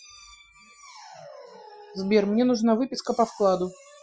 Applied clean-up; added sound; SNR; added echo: classical method Wiener filter.